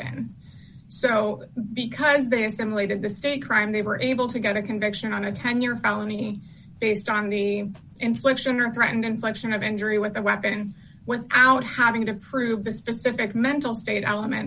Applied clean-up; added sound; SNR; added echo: none; none; none; none.